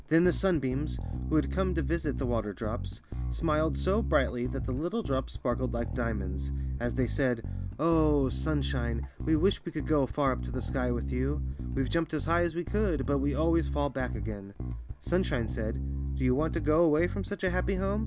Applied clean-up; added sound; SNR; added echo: none; Bass guitar; 3 dB; none.